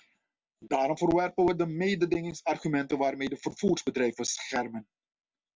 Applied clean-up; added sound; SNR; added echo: none; none; none; none.